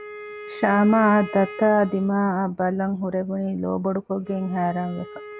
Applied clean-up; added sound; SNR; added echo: none; Wind instrument, woodwind instrument; 17 dB; none.